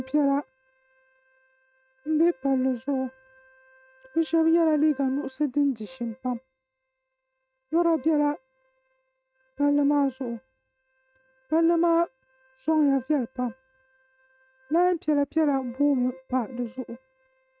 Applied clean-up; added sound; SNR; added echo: neural mask model RNNoise.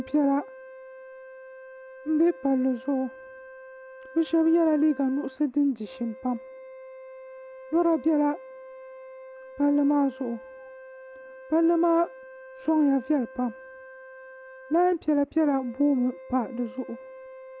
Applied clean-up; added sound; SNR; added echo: none; Wind instrument, woodwind instrument; 17 dB; none.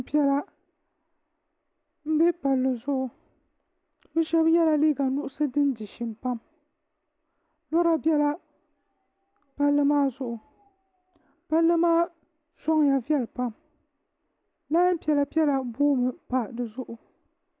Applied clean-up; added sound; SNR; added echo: none; none; none; none.